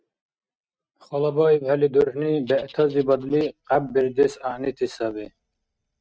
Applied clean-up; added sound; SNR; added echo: neural mask model RNNoise.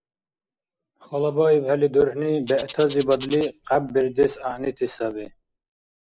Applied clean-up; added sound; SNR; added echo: neural mask model Resemble Enhance denoiser.